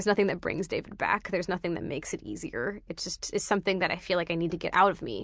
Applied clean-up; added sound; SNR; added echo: none; none; none; none.